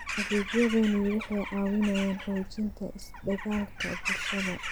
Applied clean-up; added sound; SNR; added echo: none; Bird vocalization, bird call, bird song / Crow; 7 dB; none.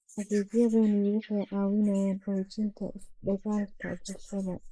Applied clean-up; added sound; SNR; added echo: neural mask model Resemble Enhance denoiser.